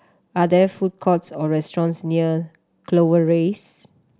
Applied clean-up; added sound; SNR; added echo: none; none; none; none.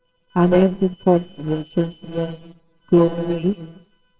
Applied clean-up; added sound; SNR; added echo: neural separator model SepFormer WHAMR!.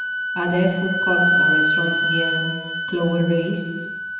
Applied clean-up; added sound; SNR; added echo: none; Wind instrument, woodwind instrument; -1 dB; reverberation time 1.2 s.